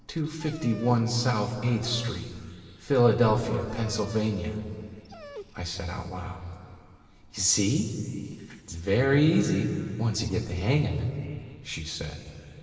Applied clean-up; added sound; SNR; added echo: none; Dog; 19 dB; reverberation time 2.4 s.